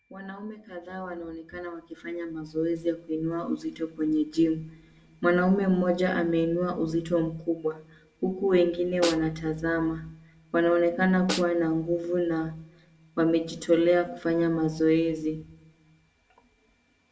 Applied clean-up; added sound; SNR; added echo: none; Snare drum; 12 dB; reverberation time 0.4 s.